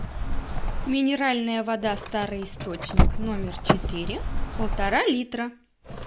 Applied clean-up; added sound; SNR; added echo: none; Car; -1 dB; none.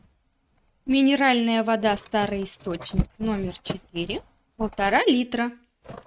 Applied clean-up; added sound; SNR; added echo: neural mask model RNNoise.